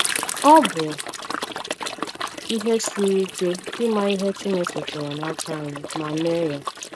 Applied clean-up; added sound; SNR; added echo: neural mask model RNNoise.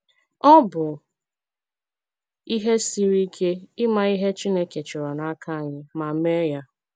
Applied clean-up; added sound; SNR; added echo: none; none; none; none.